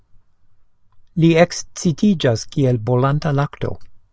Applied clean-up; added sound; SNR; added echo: none; none; none; none.